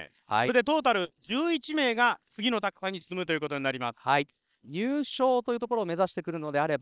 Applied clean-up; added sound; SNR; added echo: neural separator model SepFormer WHAM!.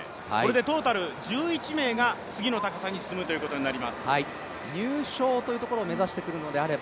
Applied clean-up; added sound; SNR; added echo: none; Brass instrument; 15 dB; none.